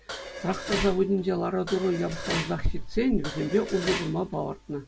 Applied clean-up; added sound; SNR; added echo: none; Dishes, pots, and pans; 10 dB; none.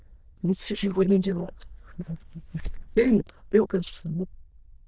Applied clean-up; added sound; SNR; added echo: neural diffusion model UNIVERSE++.